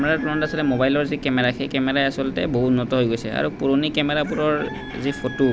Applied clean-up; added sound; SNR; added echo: none; Chicken, rooster; 19 dB; none.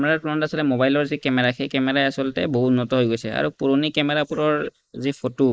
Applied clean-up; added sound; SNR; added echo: neural mask model Resemble Enhance denoiser.